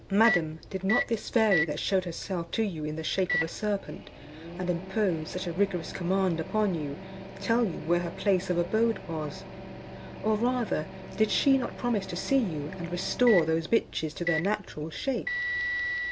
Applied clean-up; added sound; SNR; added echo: none; Microwave oven; 8 dB; none.